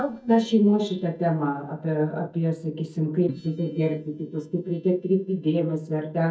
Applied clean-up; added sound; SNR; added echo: neural mask model DeepFilterNet 3.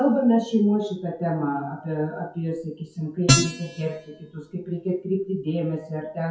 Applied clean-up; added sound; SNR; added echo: classical method WPE with log-MMSE.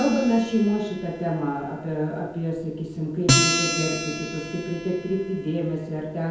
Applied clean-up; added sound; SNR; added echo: none; Acoustic guitar; 4 dB; reverberation time 0.9 s.